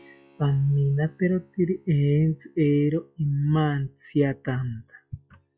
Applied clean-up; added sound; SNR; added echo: classical method log-MMSE.